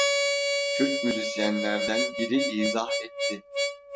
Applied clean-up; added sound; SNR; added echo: none; Harmonica; -2 dB; none.